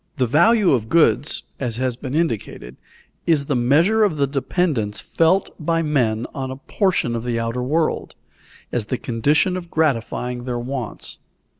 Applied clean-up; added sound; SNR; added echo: none; none; none; none.